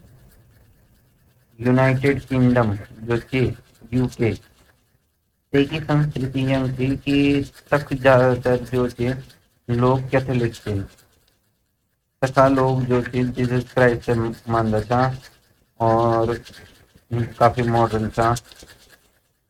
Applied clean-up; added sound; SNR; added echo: neural mask model RNNoise.